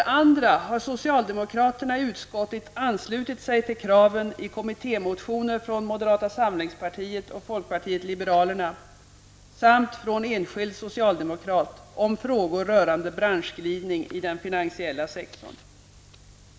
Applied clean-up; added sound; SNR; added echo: none; none; none; none.